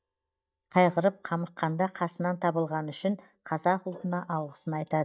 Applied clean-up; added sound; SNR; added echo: neural mask model DeepFilterNet 3.